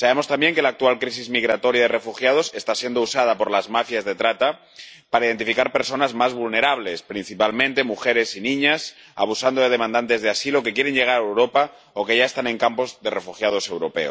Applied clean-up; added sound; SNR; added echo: none; none; none; none.